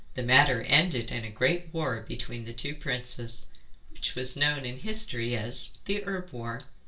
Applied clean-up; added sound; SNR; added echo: none; none; none; reverberation time 0.2 s.